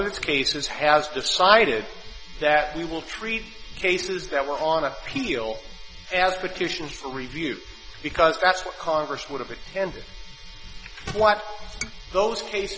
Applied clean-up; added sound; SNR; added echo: none; none; none; none.